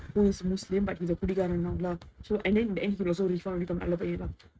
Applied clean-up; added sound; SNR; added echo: neural mask model RNNoise.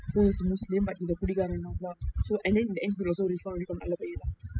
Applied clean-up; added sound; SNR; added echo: classical method spectral subtraction.